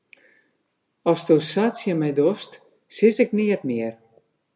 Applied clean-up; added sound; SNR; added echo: none; none; none; none.